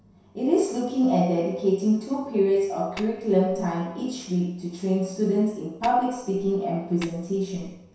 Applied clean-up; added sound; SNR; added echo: none; Tap; 19 dB; reverberation time 0.7 s.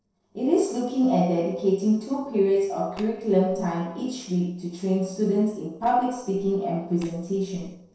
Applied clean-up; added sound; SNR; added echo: neural separator model SepFormer DNS4.